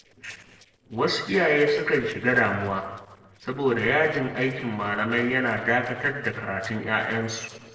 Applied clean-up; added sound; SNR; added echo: neural separator model SepFormer DNS4.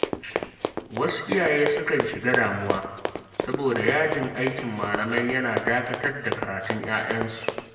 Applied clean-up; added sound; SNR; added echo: none; Run; 5 dB; reverberation time 1.2 s.